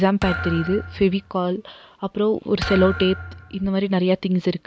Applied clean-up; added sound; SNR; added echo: none; Thump, thud; 11 dB; none.